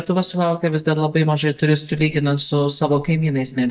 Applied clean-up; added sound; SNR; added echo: neural mask model DeepFilterNet 3.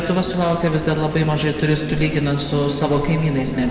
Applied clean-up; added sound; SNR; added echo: none; Cricket; 13 dB; reverberation time 1.7 s.